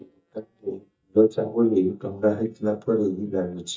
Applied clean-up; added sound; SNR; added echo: neural mask model DeepFilterNet 3.